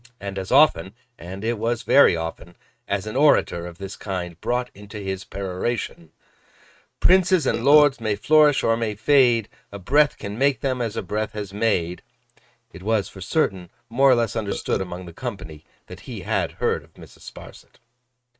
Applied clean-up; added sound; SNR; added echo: neural mask model RNNoise.